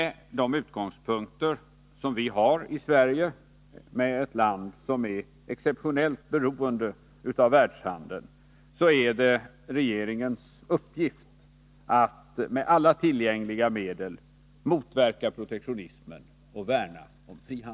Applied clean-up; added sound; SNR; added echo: none; none; none; none.